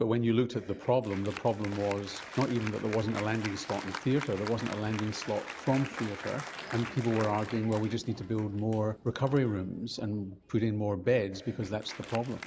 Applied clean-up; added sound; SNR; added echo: none; Applause; 13 dB; none.